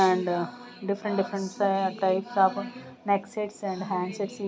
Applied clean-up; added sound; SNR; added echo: none; none; none; none.